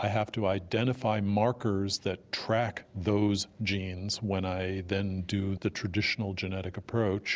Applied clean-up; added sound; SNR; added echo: none; none; none; none.